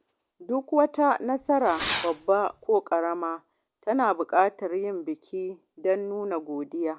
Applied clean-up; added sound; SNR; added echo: none; Fireworks; 8 dB; none.